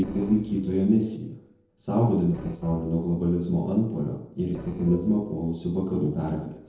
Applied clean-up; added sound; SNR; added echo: neural separator model SepFormer DNS4.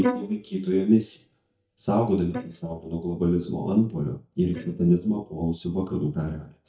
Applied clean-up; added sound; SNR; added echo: neural mask model DeepFilterNet 3.